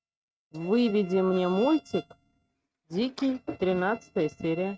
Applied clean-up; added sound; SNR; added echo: neural mask model RNNoise.